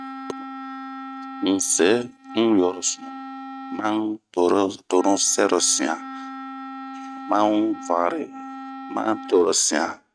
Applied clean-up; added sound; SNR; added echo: neural mask model RNNoise.